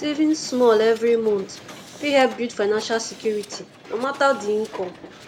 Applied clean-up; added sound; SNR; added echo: none; Hiss; 19 dB; none.